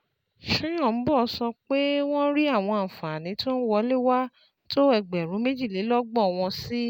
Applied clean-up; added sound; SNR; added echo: none; none; none; none.